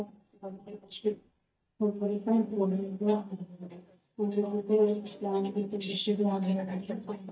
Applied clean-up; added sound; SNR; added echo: neural mask model DeepFilterNet 3.